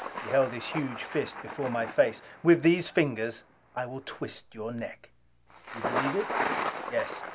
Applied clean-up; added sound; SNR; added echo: none; Thunder; 7 dB; none.